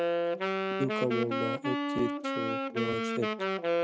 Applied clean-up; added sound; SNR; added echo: none; Wind instrument, woodwind instrument; -4 dB; none.